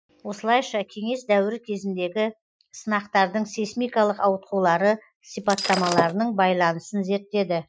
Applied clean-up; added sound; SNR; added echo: classical method Wiener filter.